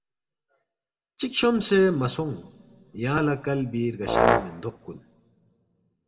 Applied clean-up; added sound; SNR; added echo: none; Brass instrument; -3 dB; reverberation time 1.1 s.